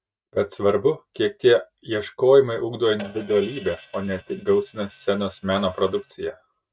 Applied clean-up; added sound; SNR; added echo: neural mask model RNNoise.